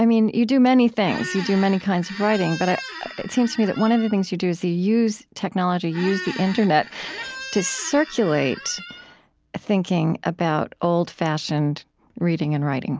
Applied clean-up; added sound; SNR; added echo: none; Squeak; 14 dB; none.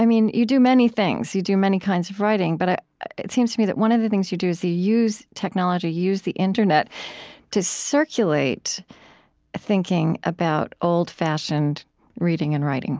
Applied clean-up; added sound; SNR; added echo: none; none; none; none.